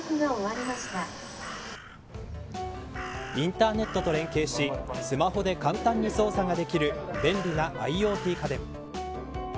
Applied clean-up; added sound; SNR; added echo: none; Crow; 14 dB; none.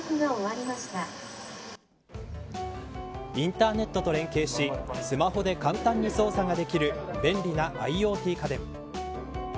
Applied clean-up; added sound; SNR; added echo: none; none; none; none.